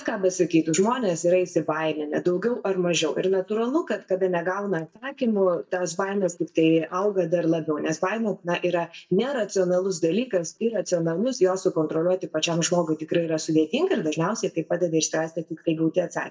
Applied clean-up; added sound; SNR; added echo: neural mask model DeepFilterNet 3.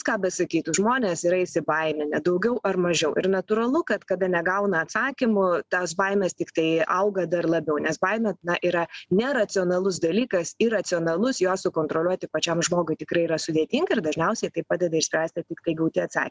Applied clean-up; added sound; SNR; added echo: none; none; none; none.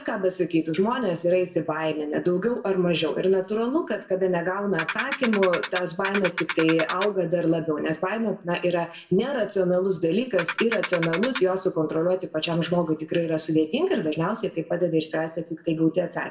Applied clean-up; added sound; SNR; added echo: none; Ratchet, pawl; 4 dB; reverberation time 0.4 s.